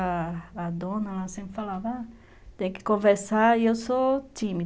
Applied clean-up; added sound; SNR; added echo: none; none; none; none.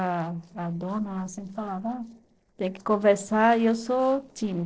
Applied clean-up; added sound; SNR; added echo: neural separator model SepFormer DNS4.